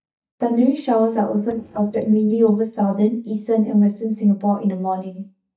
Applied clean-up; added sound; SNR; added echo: neural mask model DeepFilterNet 3.